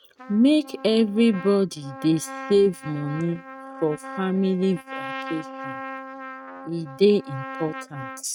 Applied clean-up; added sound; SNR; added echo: neural mask model RNNoise.